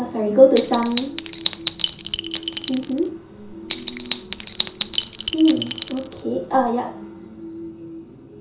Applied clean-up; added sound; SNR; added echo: none; Chink, clink; 7 dB; reverberation time 0.7 s.